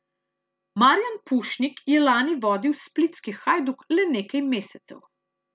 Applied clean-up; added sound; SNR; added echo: none; none; none; none.